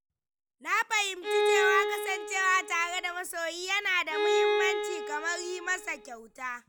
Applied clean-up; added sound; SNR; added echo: none; Bowed string instrument; 0 dB; none.